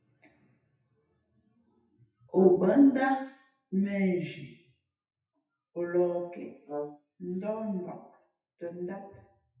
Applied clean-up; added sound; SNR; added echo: classical method WPE with log-MMSE.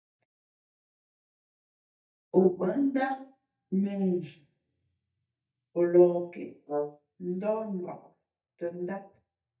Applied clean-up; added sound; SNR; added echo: neural mask model DeepFilterNet 3.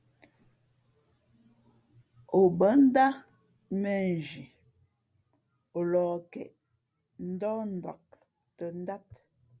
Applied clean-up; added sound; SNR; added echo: none; none; none; none.